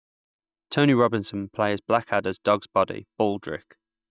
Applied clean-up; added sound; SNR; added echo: neural mask model DeepFilterNet 3.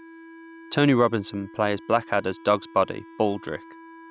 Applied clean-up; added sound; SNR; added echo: none; Wind instrument, woodwind instrument; 20 dB; none.